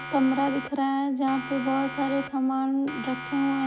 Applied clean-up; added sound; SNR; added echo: none; Siren; 12 dB; none.